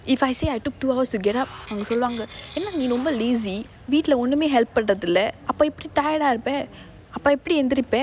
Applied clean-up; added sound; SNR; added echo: none; Tools; 16 dB; none.